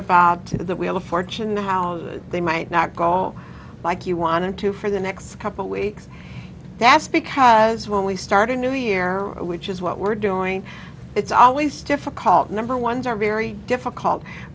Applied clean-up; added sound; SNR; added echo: none; none; none; none.